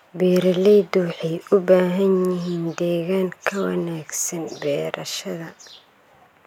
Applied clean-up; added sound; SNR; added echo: none; none; none; none.